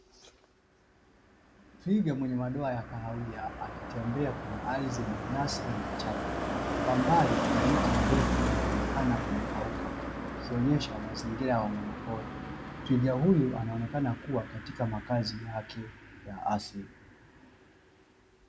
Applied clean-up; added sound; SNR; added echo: none; Car passing by; 2 dB; none.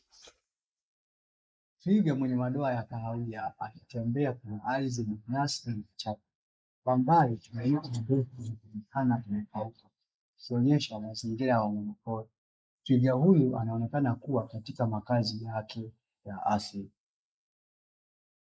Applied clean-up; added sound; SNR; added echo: neural mask model Resemble Enhance denoiser.